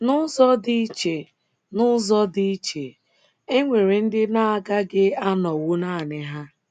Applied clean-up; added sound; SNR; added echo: none; none; none; none.